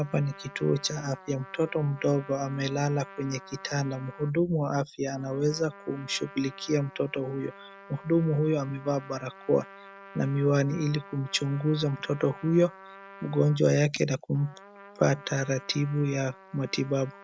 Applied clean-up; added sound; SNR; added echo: none; Trumpet; 20 dB; none.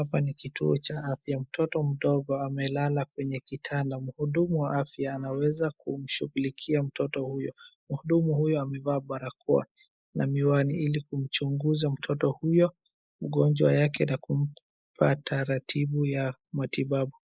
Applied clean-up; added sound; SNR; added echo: neural mask model Resemble Enhance denoiser.